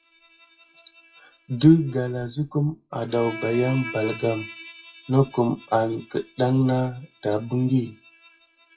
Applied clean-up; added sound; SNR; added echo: classical method WPE with log-MMSE.